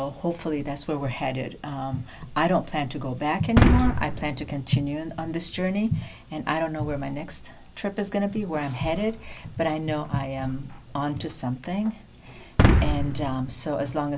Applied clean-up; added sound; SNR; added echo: none; Boom; -5 dB; none.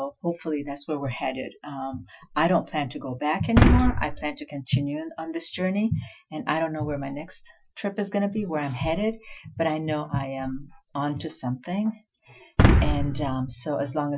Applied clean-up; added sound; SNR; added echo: classical method Wiener filter.